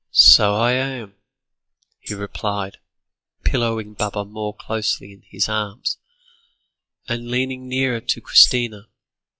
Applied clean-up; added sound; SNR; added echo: classical method log-MMSE.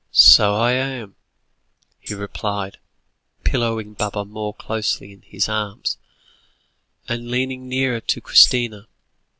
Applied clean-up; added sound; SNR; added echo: none; Tambourine; 16 dB; none.